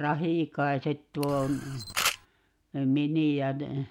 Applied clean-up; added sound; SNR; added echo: none; Camera; 5 dB; none.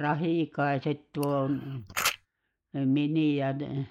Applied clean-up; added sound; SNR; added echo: neural mask model Resemble Enhance denoiser.